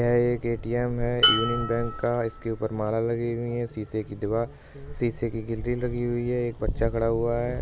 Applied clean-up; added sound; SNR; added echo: none; Dishes, pots, and pans; 5 dB; none.